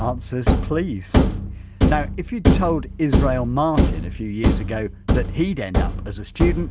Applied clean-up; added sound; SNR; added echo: none; Thump, thud; -4 dB; none.